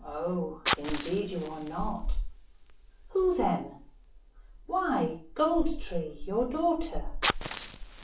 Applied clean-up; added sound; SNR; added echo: none; Fire; 10 dB; reverberation time 0.4 s.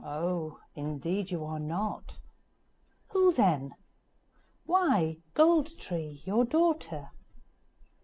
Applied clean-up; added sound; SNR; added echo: none; none; none; none.